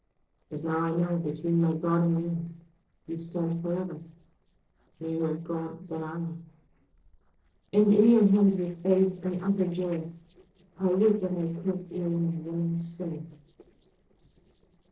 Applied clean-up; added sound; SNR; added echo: neural separator model SepFormer DNS4.